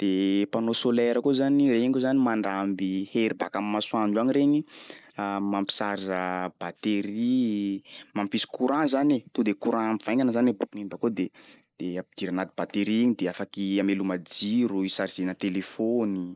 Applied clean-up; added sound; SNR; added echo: neural mask model Resemble Enhance denoiser.